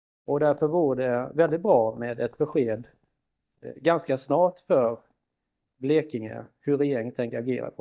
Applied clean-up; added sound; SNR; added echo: neural mask model DeepFilterNet 3.